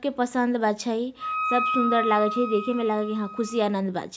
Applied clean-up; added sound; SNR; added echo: none; Wind instrument, woodwind instrument; 5 dB; none.